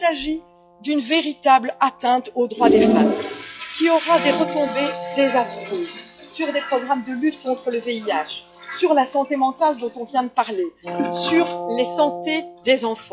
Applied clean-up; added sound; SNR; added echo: classical method log-MMSE.